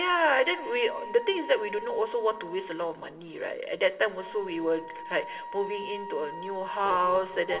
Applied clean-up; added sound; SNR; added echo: none; Wind instrument, woodwind instrument; 13 dB; reverberation time 1.7 s.